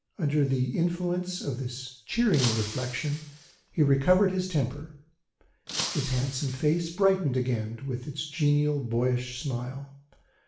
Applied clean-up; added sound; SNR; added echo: none; Shatter; 11 dB; reverberation time 0.5 s.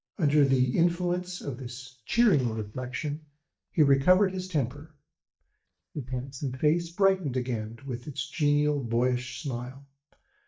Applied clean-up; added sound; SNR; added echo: neural mask model DeepFilterNet 3.